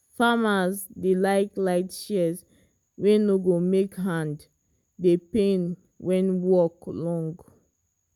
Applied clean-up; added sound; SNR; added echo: none; none; none; none.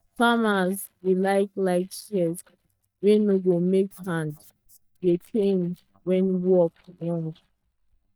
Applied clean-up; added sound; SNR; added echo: neural mask model DeepFilterNet 3.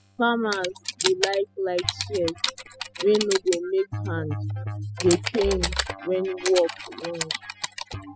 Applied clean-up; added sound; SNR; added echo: classical method spectral subtraction.